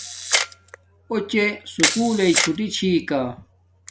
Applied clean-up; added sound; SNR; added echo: none; Camera; 3 dB; none.